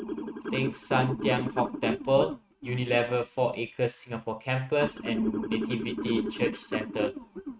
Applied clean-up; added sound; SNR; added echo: neural mask model RNNoise.